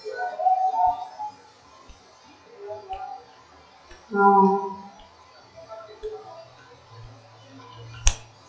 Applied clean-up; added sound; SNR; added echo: classical method WPE with log-MMSE.